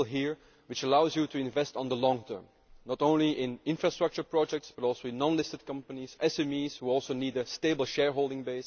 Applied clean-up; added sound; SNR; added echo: none; none; none; none.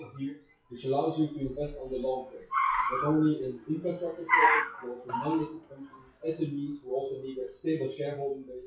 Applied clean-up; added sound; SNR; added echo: classical method WPE with log-MMSE.